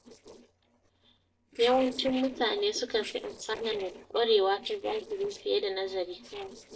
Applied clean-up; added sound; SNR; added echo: neural separator model SepFormer DNS4.